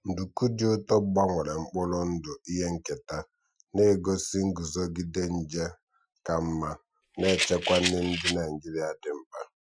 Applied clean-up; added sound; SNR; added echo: classical method Wiener filter.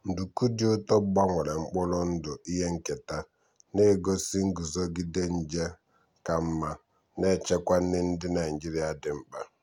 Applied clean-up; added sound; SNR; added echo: none; none; none; none.